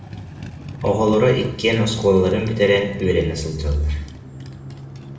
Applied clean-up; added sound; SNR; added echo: none; Motorcycle; 15 dB; reverberation time 0.8 s.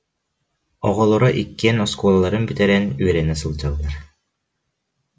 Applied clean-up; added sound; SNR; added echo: none; none; none; none.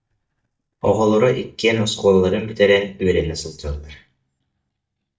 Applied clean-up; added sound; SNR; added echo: neural mask model DeepFilterNet 3.